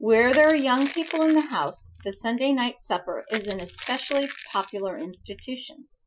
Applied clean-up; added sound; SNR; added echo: classical method Wiener filter.